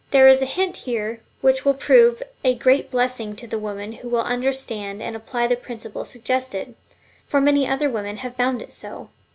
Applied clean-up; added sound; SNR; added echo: none; none; none; none.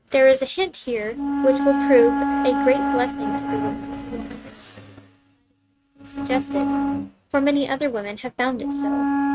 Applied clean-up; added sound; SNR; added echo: neural mask model RNNoise.